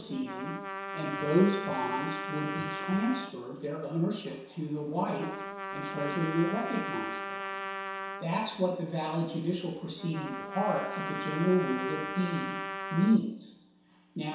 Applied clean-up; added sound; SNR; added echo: none; Trumpet; 7 dB; reverberation time 0.7 s.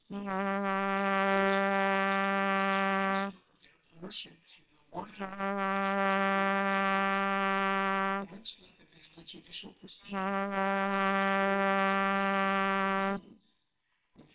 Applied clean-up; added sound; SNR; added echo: neural separator model SepFormer WHAMR!.